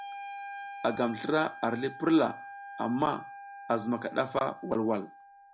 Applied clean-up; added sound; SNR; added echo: none; Wind instrument, woodwind instrument; 13 dB; none.